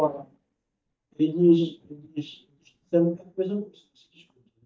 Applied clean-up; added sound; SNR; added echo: neural mask model DeepFilterNet 3.